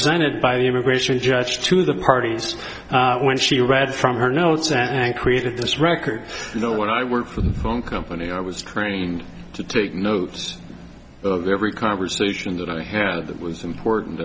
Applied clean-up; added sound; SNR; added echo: none; none; none; none.